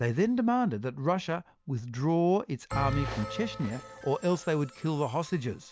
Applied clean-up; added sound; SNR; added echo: none; Bell; 12 dB; none.